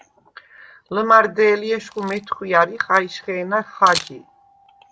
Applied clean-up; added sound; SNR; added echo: none; Camera; 18 dB; none.